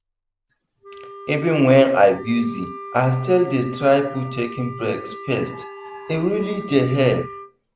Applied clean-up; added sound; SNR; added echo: none; Wind instrument, woodwind instrument; 16 dB; none.